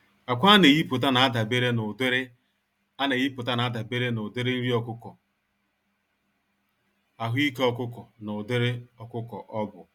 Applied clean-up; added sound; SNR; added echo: none; none; none; none.